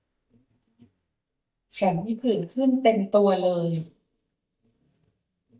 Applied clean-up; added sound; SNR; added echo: neural mask model DeepFilterNet 3.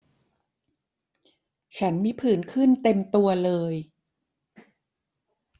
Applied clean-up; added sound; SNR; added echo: none; none; none; none.